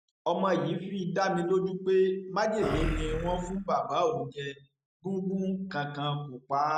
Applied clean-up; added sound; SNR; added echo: none; Animal; 4 dB; none.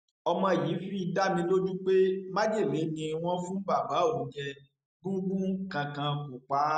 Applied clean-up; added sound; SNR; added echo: none; none; none; none.